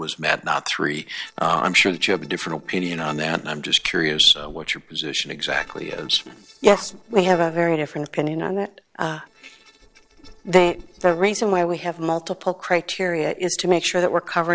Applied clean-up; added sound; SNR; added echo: neural separator model SepFormer DNS4.